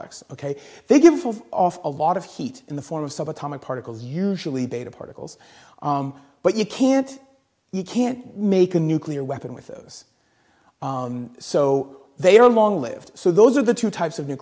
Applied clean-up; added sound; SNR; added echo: none; none; none; none.